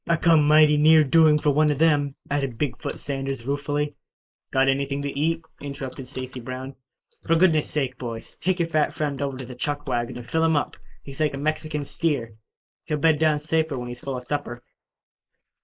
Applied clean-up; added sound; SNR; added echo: neural mask model Resemble Enhance denoiser.